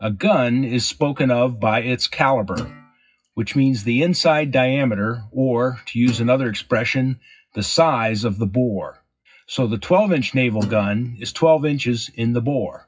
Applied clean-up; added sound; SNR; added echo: classical method WPE with log-MMSE.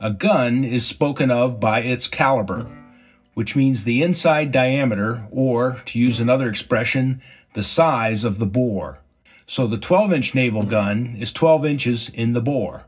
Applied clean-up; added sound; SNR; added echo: neural separator model SepFormer DNS4.